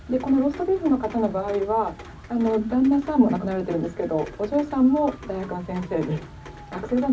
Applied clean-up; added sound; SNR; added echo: none; Rain; 17 dB; reverberation time 0.4 s.